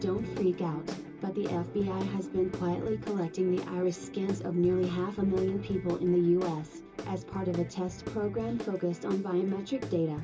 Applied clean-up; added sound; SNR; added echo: none; Guitar / Drum; 11 dB; reverberation time 0.2 s.